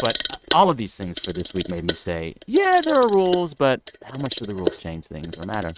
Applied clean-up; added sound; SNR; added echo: neural mask model RNNoise.